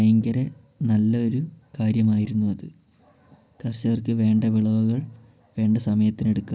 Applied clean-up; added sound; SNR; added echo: none; none; none; none.